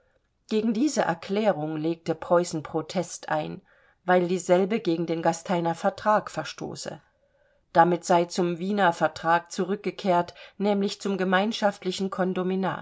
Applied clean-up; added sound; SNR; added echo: none; none; none; none.